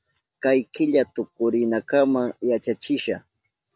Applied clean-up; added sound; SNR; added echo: none; none; none; none.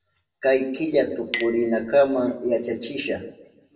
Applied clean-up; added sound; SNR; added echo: none; Chink, clink; 17 dB; reverberation time 0.7 s.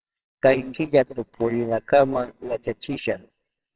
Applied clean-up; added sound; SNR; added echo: neural separator model SepFormer WHAMR!.